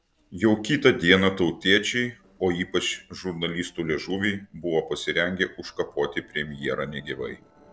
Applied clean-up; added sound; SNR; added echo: neural separator model SepFormer DNS4.